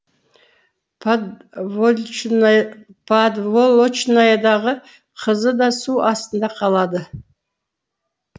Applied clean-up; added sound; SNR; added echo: none; none; none; none.